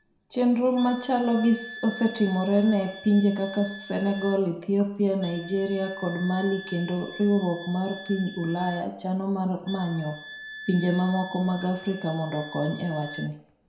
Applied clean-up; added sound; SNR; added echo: none; Wind instrument, woodwind instrument; 16 dB; reverberation time 0.6 s.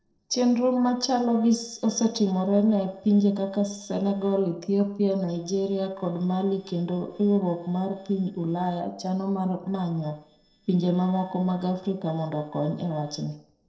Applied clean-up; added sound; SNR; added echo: neural separator model SepFormer DNS4.